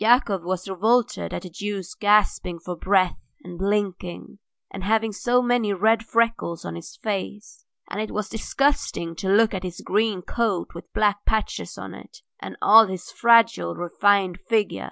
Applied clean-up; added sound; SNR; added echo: none; none; none; none.